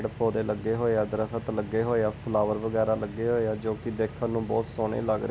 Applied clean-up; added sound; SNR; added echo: none; none; none; none.